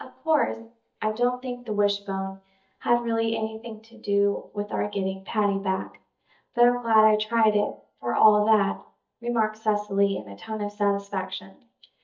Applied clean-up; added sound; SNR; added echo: neural mask model DeepFilterNet 3.